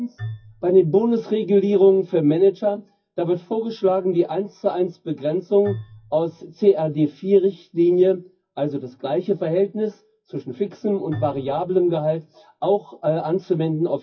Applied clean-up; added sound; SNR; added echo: classical method WPE with log-MMSE.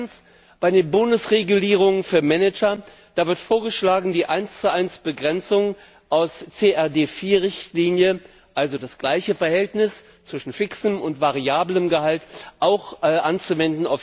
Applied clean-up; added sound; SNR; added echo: none; none; none; none.